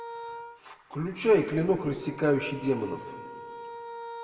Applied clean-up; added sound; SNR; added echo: none; Wind instrument, woodwind instrument; 14 dB; reverberation time 1.8 s.